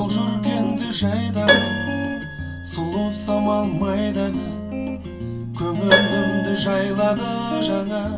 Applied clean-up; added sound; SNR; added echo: none; Keyboard (musical); 5 dB; reverberation time 0.2 s.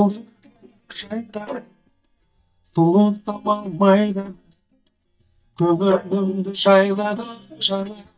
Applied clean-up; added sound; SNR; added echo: neural mask model DeepFilterNet 3.